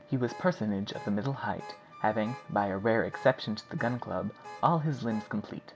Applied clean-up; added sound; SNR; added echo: none; Wind instrument, woodwind instrument + Alarm / Car; 18 dB; none.